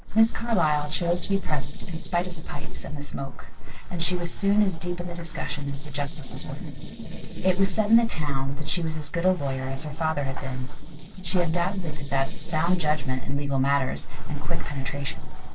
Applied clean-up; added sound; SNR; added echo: neural separator model SepFormer DNS4.